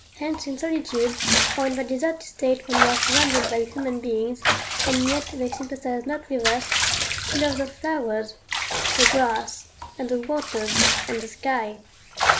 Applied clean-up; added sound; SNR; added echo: none; Bathtub (filling or washing) / Water / Liquid; 0 dB; none.